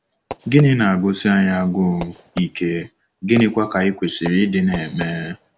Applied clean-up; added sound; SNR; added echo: none; Fireworks; 19 dB; none.